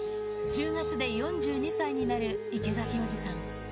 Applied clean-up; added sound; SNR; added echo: none; none; none; none.